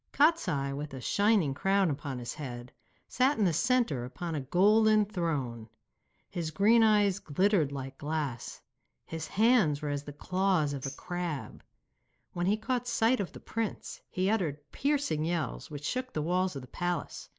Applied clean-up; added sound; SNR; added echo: neural mask model Resemble Enhance denoiser.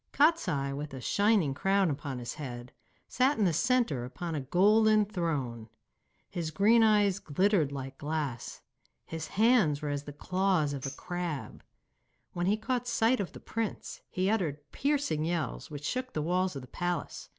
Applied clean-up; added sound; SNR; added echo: none; Tambourine; 18 dB; none.